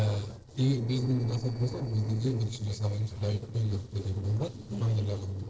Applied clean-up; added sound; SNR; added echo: neural separator model SepFormer DNS4.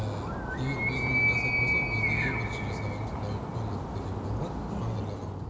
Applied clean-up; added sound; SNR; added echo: none; Animal; -4 dB; reverberation time 1.3 s.